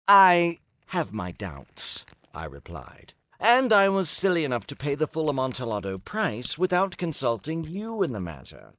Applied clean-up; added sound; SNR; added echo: neural mask model DeepFilterNet 3.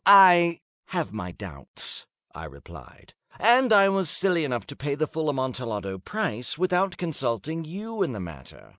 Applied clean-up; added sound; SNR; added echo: none; none; none; none.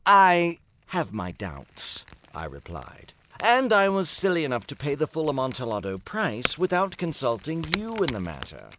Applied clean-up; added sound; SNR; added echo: none; Crack / Crackle; 16 dB; none.